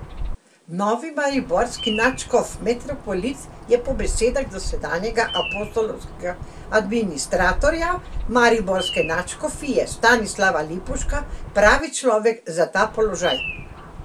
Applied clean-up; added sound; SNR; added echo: none; Bird vocalization, bird call, bird song; 9 dB; none.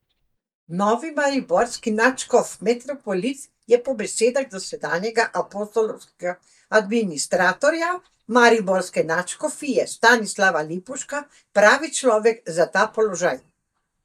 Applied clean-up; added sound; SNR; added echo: neural mask model DeepFilterNet 3.